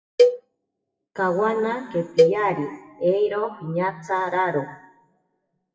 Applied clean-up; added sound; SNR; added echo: classical method WPE with log-MMSE.